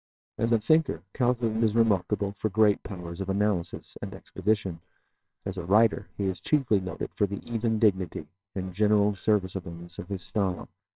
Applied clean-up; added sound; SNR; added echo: neural separator model SepFormer WHAMR!.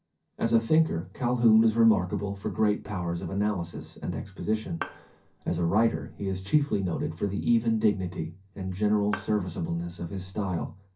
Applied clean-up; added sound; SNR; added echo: none; Bowed string instrument; 16 dB; reverberation time 0.3 s.